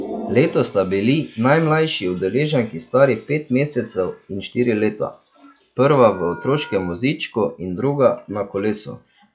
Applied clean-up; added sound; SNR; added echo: classical method log-MMSE.